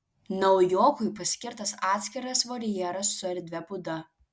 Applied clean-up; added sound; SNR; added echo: none; none; none; none.